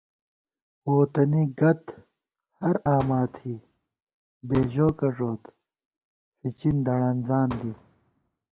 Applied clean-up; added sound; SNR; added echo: none; Fireworks; 16 dB; none.